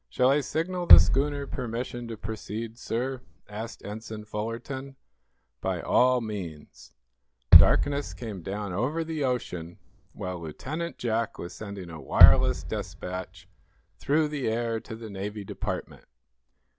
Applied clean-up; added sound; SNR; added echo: none; Bass drum; -5 dB; none.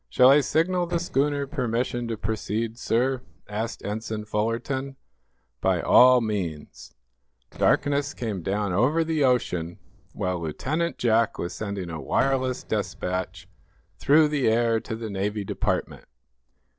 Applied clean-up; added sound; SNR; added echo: neural separator model SepFormer DNS4.